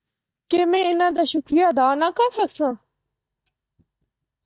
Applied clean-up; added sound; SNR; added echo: neural mask model DeepFilterNet 3.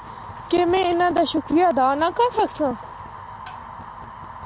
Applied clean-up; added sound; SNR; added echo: none; Fire; 14 dB; none.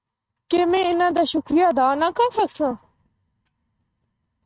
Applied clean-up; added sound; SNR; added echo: neural mask model RNNoise.